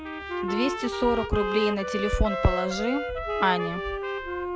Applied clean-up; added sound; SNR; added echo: none; Wind instrument, woodwind instrument + Trumpet; 2 dB; none.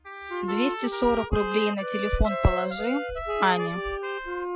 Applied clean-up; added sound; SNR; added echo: classical method spectral subtraction.